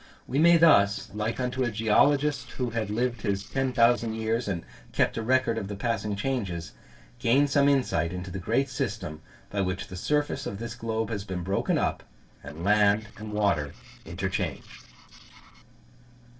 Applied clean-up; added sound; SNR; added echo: neural separator model SepFormer DNS4.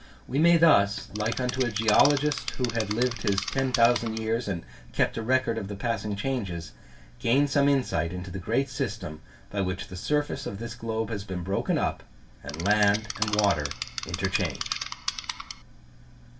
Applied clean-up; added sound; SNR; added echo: none; Insect; 7 dB; reverberation time 0.2 s.